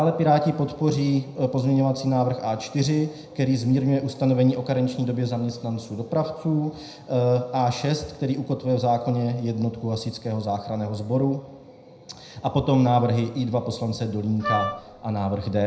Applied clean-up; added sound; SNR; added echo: none; Wind instrument, woodwind instrument; 6 dB; reverberation time 0.7 s.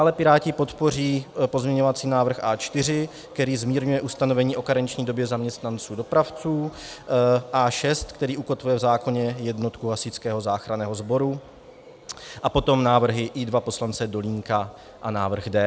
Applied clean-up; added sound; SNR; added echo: none; none; none; none.